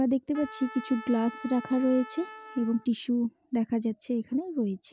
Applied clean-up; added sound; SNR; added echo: none; Trumpet; 16 dB; none.